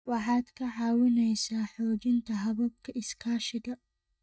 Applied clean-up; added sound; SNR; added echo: neural mask model DeepFilterNet 3.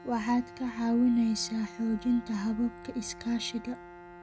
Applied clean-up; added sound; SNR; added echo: none; Bowed string instrument; 17 dB; none.